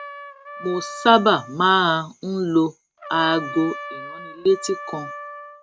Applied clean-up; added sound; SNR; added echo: none; Trumpet; 14 dB; none.